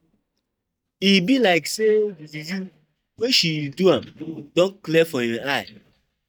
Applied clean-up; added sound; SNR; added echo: neural mask model DeepFilterNet 3.